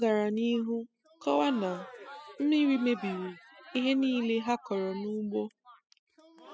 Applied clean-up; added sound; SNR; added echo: classical method spectral subtraction.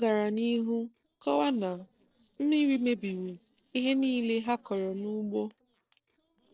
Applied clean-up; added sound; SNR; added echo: neural separator model SepFormer DNS4.